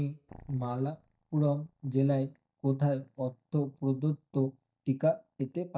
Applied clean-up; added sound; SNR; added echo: neural mask model DeepFilterNet 3.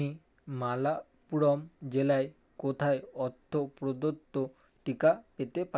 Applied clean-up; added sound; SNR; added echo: none; none; none; none.